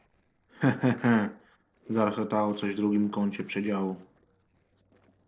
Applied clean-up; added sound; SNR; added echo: neural separator model SepFormer DNS4.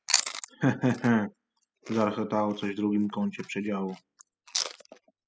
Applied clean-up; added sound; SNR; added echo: classical method spectral subtraction.